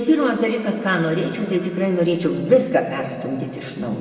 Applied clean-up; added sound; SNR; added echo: none; none; none; reverberation time 2.2 s.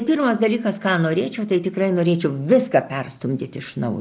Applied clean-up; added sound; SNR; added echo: none; none; none; none.